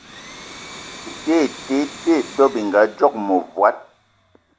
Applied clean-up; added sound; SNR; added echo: none; Domestic sounds, home sounds; 18 dB; none.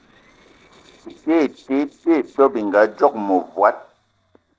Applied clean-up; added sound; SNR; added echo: neural separator model SepFormer DNS4.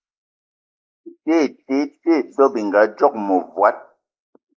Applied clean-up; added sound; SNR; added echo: neural mask model Resemble Enhance denoiser.